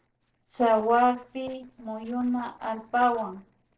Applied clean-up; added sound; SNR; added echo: neural separator model SepFormer DNS4.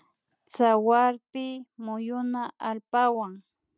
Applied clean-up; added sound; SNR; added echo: none; none; none; none.